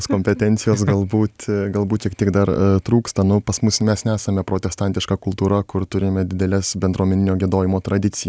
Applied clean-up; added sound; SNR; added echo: none; none; none; none.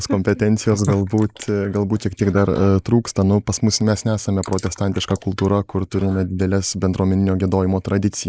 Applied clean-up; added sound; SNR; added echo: neural mask model Resemble Enhance denoiser.